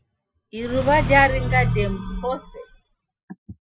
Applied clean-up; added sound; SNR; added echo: classical method Wiener filter.